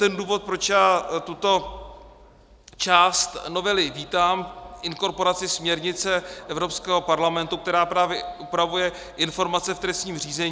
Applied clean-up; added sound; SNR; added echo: none; none; none; none.